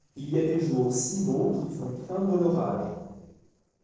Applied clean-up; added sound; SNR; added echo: neural separator model SepFormer DNS4.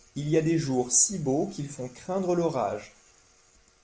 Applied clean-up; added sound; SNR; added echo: none; none; none; none.